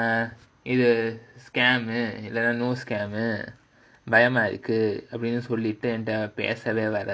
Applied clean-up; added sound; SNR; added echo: none; none; none; none.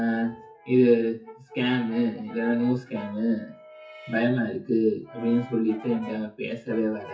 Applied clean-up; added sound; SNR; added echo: classical method WPE with log-MMSE.